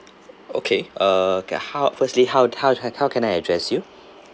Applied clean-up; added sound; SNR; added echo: none; none; none; none.